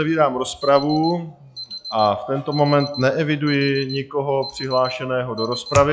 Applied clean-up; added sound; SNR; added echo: classical method log-MMSE.